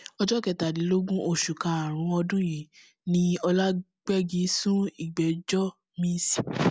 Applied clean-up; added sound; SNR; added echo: none; none; none; none.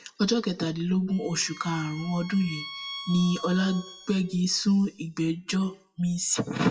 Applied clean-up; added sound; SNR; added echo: classical method WPE with log-MMSE.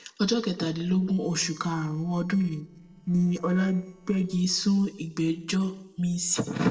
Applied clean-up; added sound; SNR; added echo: neural separator model SepFormer DNS4.